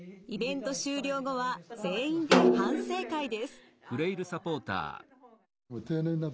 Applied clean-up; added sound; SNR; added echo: none; Snare drum; -3 dB; none.